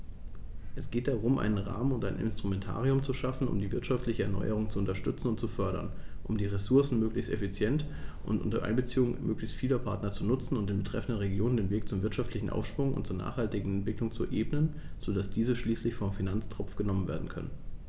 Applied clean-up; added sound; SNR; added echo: none; none; none; none.